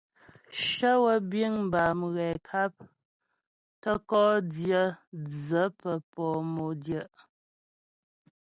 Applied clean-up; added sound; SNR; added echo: none; none; none; none.